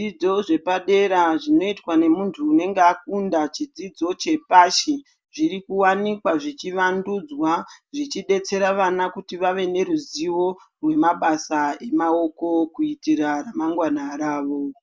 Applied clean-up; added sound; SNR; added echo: none; none; none; none.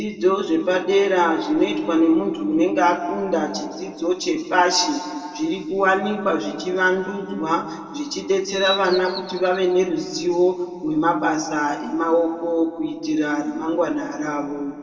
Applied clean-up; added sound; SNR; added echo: none; Bird vocalization, bird call, bird song; 10 dB; reverberation time 1.9 s.